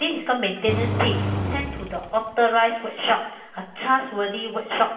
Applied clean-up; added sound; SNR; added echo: none; Engine; 3 dB; reverberation time 0.8 s.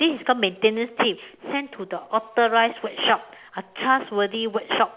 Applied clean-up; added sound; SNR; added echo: none; none; none; none.